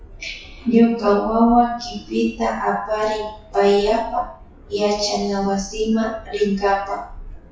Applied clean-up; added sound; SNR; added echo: classical method WPE with log-MMSE.